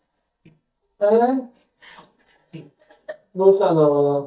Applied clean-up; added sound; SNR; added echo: neural mask model DeepFilterNet 3.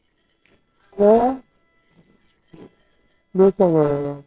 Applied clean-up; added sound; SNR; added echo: neural separator model SepFormer WHAMR!.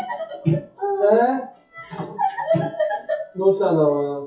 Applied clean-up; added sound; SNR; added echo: classical method WPE with log-MMSE.